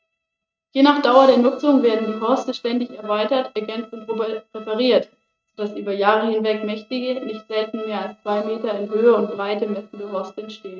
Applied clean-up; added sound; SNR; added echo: neural mask model RNNoise.